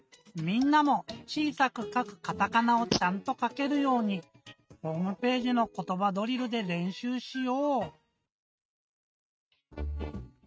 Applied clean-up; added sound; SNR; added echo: neural mask model RNNoise.